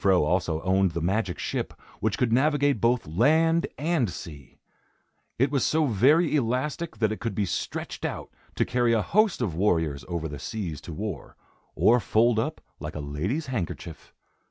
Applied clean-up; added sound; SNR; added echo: none; none; none; none.